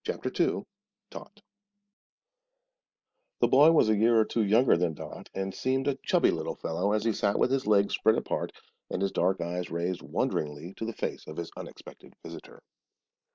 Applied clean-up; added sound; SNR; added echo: neural mask model Resemble Enhance denoiser.